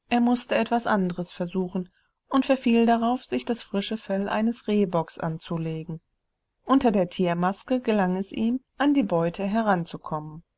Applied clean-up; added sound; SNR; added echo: none; none; none; none.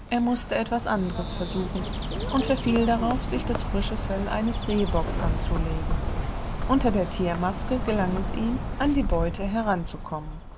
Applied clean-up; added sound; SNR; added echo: none; Bird; 2 dB; none.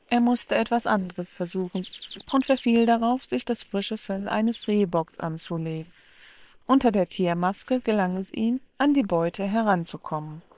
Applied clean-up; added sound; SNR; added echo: neural separator model SepFormer WHAM!.